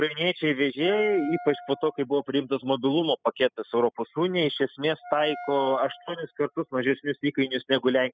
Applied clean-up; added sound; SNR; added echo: classical method spectral subtraction.